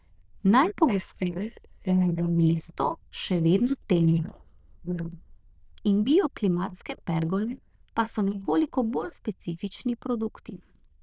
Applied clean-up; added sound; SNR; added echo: neural diffusion model UNIVERSE++.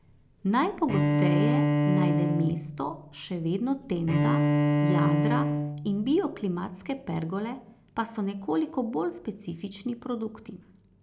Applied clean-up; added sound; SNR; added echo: none; Bowed string instrument; -4 dB; none.